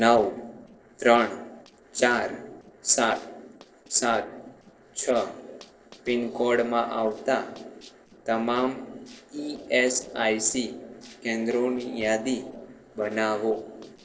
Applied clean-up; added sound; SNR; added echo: neural separator model SepFormer DNS4.